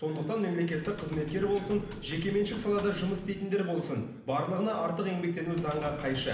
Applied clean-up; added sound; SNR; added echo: none; Typing; 16 dB; reverberation time 0.8 s.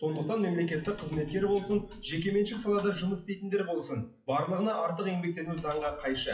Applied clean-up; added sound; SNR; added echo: classical method WPE with log-MMSE.